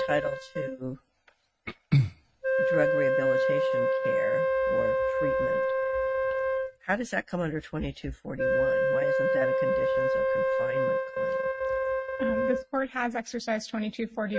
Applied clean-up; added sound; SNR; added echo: neural mask model RNNoise.